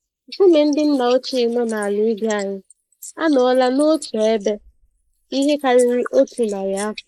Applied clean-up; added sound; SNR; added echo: neural mask model Resemble Enhance denoiser.